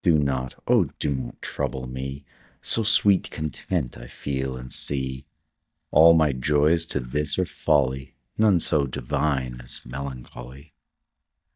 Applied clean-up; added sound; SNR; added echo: neural mask model DeepFilterNet 3.